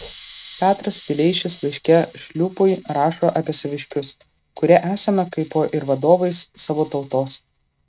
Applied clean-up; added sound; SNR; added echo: neural mask model RNNoise.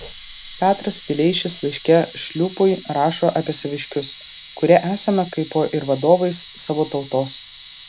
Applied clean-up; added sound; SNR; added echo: none; Camera; 18 dB; none.